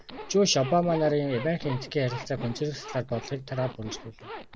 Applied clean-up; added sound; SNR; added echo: none; Zipper (clothing); 13 dB; none.